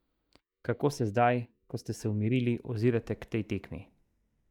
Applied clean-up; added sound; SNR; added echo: neural mask model DeepFilterNet 3.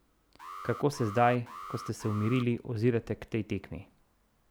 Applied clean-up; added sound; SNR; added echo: none; Alarm; 14 dB; none.